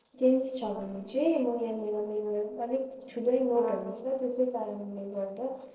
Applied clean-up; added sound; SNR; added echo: neural separator model SepFormer DNS4.